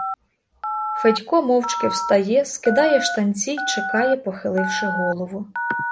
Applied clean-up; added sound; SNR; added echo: none; Telephone; 6 dB; none.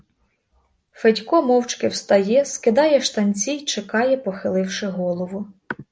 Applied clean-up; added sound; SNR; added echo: none; none; none; none.